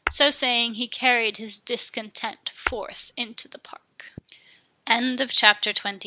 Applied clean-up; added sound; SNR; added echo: none; Tap / Hammer; 13 dB; none.